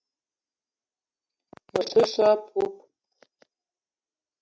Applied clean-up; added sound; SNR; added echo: none; none; none; none.